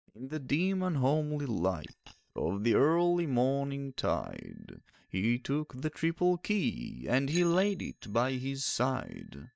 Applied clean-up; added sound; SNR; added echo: neural mask model DeepFilterNet 3.